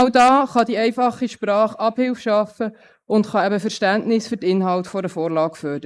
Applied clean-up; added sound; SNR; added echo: neural mask model Resemble Enhance denoiser.